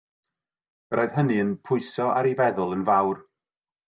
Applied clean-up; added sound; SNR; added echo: none; none; none; none.